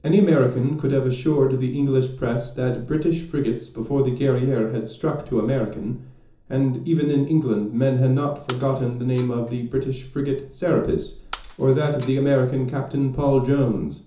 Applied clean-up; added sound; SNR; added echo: none; Shatter; 19 dB; reverberation time 0.6 s.